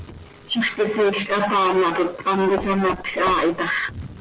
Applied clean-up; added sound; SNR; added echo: none; Knock; 12 dB; none.